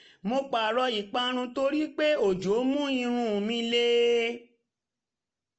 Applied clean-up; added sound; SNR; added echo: none; none; none; none.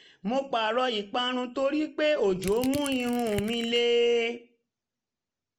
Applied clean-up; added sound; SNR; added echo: none; Crushing; 14 dB; none.